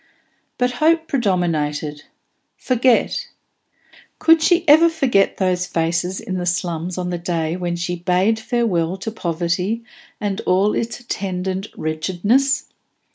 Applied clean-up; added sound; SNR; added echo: none; none; none; none.